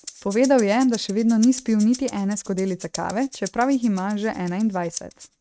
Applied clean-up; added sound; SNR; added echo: neural mask model RNNoise.